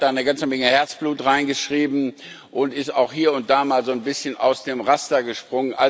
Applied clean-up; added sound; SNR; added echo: none; none; none; none.